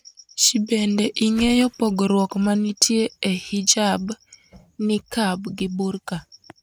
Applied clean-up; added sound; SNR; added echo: neural mask model RNNoise.